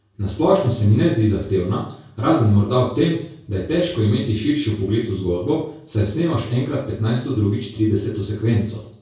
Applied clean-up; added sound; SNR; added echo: none; none; none; reverberation time 0.6 s.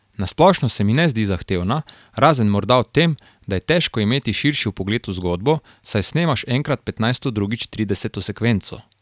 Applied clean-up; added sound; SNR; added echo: none; none; none; none.